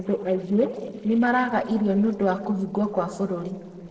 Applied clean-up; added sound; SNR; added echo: neural separator model SepFormer DNS4.